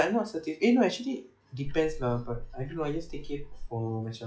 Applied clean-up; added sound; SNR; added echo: classical method log-MMSE.